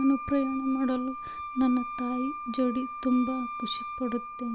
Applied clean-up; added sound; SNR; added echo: none; Wind instrument, woodwind instrument; 8 dB; none.